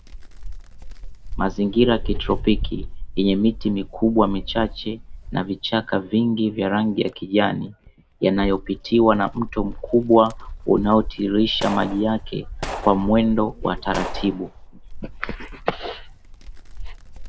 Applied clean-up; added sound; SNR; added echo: none; Gunshot, gunfire + Wind; 9 dB; none.